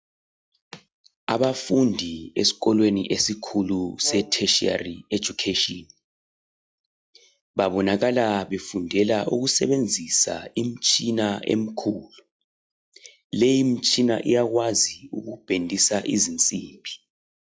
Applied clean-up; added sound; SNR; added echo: classical method log-MMSE.